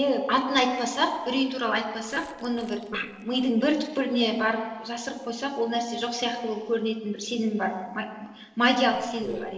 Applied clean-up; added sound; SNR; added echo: neural separator model SepFormer DNS4.